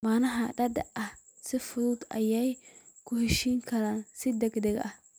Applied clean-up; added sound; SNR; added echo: none; none; none; none.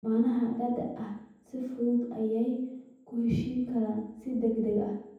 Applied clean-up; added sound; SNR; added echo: none; none; none; reverberation time 0.9 s.